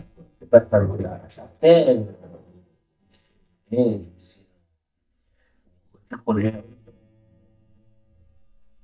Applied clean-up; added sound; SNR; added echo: neural mask model DeepFilterNet 3.